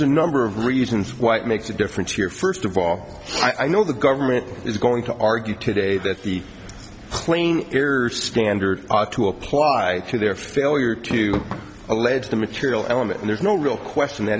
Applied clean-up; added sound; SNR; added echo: none; Fireworks; 10 dB; none.